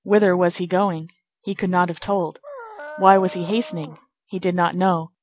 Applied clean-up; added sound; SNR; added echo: none; Dog; 16 dB; none.